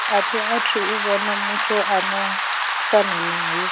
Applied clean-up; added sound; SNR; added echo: none; Rain; -2 dB; none.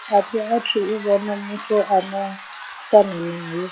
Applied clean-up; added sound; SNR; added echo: classical method log-MMSE.